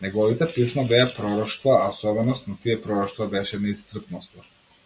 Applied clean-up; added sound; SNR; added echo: none; none; none; none.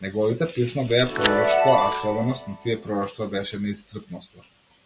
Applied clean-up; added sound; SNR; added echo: none; Chime; 1 dB; none.